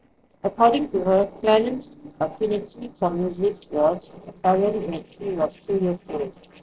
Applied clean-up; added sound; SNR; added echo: neural separator model SepFormer DNS4.